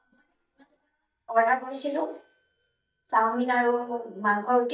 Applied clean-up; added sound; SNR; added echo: neural mask model DeepFilterNet 3.